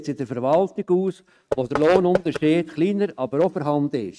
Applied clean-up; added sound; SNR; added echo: neural mask model RNNoise.